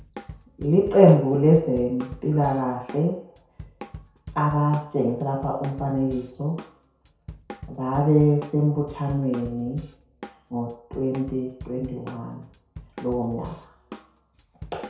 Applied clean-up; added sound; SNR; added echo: none; Drum kit; 18 dB; reverberation time 0.6 s.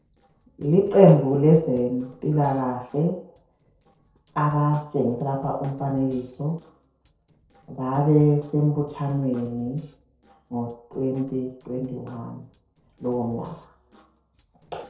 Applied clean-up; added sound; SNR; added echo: neural separator model SepFormer DNS4.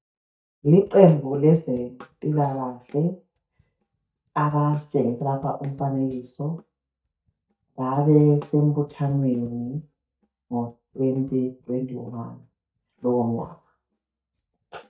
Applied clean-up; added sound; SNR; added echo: neural mask model DeepFilterNet 3.